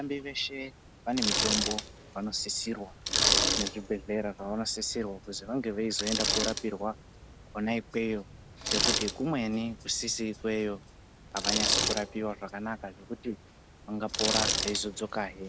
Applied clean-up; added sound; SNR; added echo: none; Bicycle; 0 dB; none.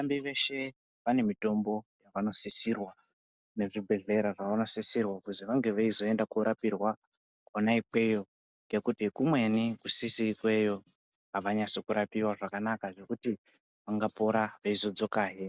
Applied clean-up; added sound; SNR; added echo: none; none; none; none.